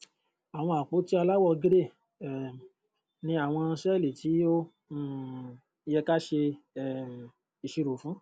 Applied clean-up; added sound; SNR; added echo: none; none; none; none.